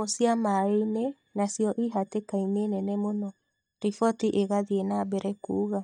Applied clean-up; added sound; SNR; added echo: neural mask model DeepFilterNet 3.